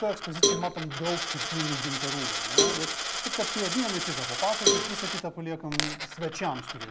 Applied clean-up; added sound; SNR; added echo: none; Coin (dropping) + Cowbell; -4 dB; none.